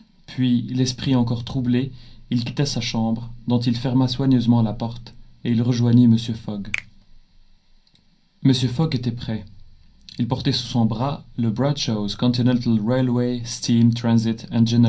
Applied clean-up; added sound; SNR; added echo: none; Finger snapping; 18 dB; reverberation time 0.3 s.